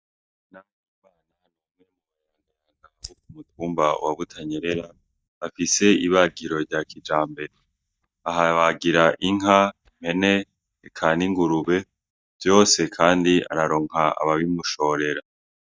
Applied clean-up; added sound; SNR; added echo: neural mask model DeepFilterNet 3.